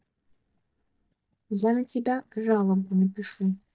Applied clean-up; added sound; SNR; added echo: neural mask model DeepFilterNet 3.